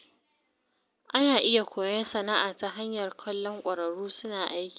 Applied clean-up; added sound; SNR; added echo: none; none; none; none.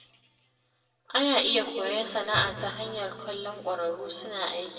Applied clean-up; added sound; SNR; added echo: none; Bowed string instrument; 18 dB; reverberation time 1.9 s.